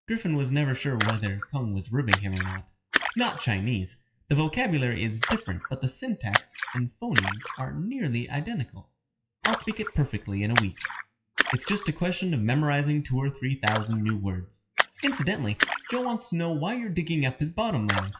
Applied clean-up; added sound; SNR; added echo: classical method WPE with log-MMSE.